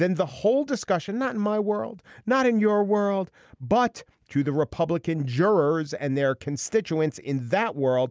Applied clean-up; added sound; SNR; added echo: none; none; none; none.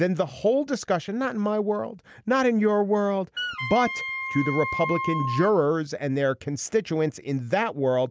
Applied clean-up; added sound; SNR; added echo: none; Wind instrument, woodwind instrument; 6 dB; none.